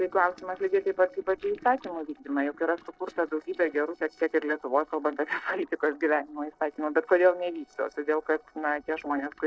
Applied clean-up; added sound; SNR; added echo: neural separator model SepFormer DNS4.